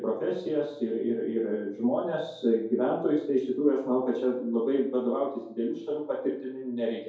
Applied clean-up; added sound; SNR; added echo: none; none; none; reverberation time 2.3 s.